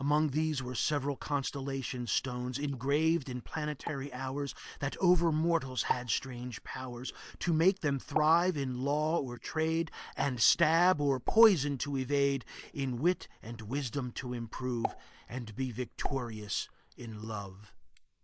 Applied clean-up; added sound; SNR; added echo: neural mask model Resemble Enhance denoiser.